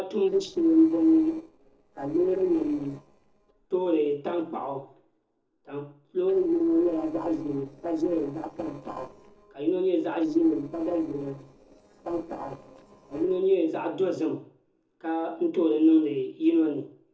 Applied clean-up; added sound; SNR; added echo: neural separator model SepFormer DNS4.